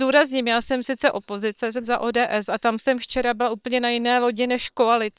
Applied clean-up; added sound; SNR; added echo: neural separator model SepFormer WHAM!.